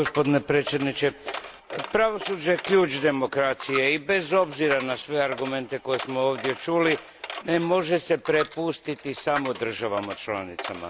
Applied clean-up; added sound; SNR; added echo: none; Coin (dropping); 13 dB; none.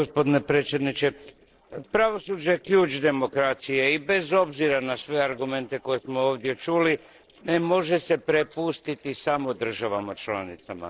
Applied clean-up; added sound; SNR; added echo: neural separator model SepFormer DNS4.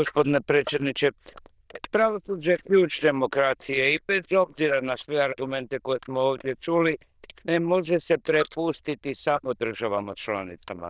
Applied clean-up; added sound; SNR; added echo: neural diffusion model UNIVERSE++.